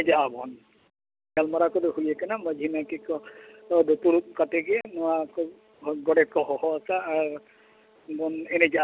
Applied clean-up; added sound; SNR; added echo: none; none; none; none.